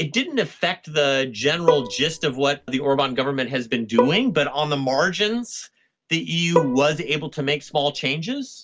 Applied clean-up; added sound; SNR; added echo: none; Bowed string instrument; 5 dB; none.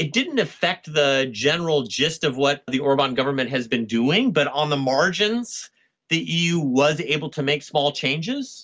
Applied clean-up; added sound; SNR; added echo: none; none; none; none.